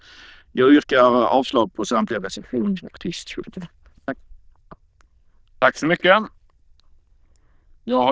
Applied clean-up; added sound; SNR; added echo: neural diffusion model UNIVERSE++.